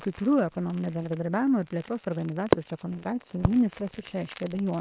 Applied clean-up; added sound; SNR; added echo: neural separator model SepFormer WHAM!.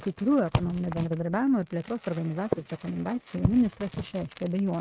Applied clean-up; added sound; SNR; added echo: neural mask model RNNoise.